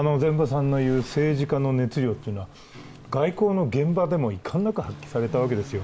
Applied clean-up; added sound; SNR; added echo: none; Waves, surf + Piano; 20 dB; none.